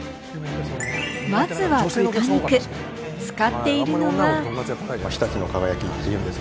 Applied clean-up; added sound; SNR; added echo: none; none; none; none.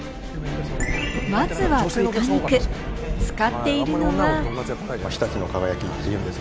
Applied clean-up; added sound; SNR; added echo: none; Thunder / Rain; 6 dB; none.